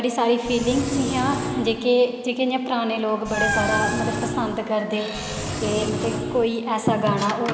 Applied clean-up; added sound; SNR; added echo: none; Squeak + Engine; 5 dB; none.